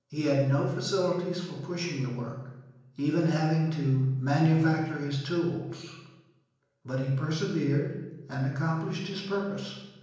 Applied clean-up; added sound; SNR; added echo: none; none; none; reverberation time 1.0 s.